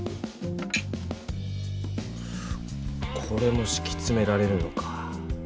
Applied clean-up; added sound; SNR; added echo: none; none; none; none.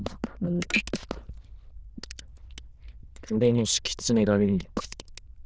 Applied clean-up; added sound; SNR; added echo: neural diffusion model UNIVERSE++.